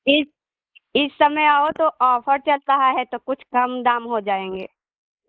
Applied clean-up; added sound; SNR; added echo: neural mask model Resemble Enhance denoiser.